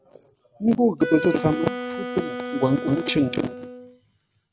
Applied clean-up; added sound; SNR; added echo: none; Wind instrument, woodwind instrument; 8 dB; none.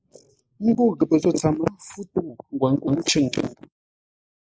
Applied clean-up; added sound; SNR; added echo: neural mask model Resemble Enhance denoiser.